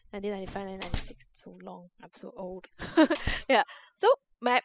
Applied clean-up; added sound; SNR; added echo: classical method spectral subtraction.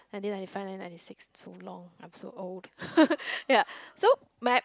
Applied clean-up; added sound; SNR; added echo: none; none; none; none.